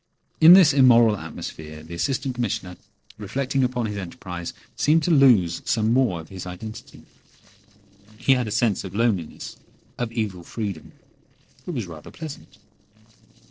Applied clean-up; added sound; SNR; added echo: neural separator model SepFormer DNS4.